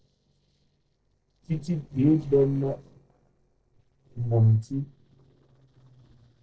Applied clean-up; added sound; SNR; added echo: neural separator model SepFormer DNS4.